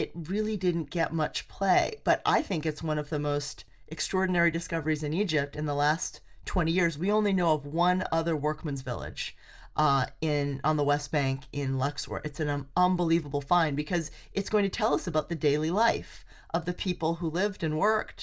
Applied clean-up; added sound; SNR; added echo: none; none; none; reverberation time 0.2 s.